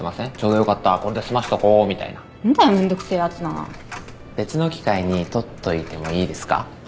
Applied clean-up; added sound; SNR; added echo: none; Coin (dropping); 19 dB; none.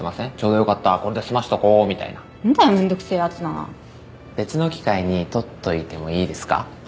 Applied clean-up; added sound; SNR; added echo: none; none; none; none.